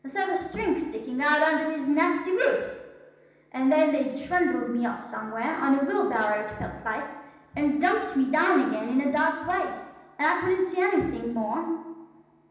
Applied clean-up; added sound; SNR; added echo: none; none; none; reverberation time 0.9 s.